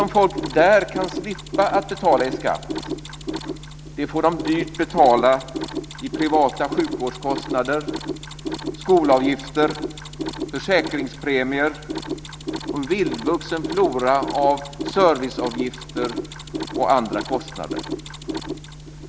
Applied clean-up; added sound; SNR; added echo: none; Mechanisms; 9 dB; none.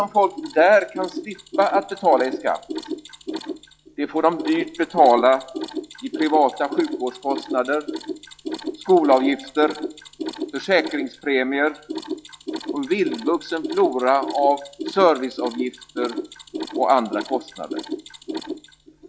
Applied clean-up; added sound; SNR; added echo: classical method log-MMSE.